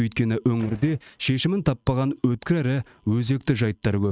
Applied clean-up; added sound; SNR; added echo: neural mask model RNNoise.